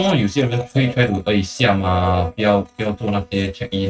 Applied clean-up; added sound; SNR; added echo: neural mask model RNNoise.